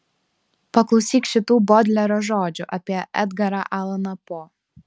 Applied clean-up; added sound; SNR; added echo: none; none; none; none.